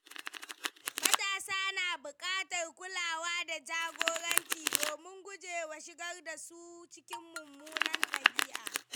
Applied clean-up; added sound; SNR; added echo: none; Domestic sounds, home sounds; -2 dB; none.